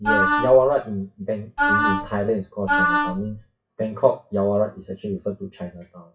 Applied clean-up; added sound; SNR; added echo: classical method WPE with log-MMSE.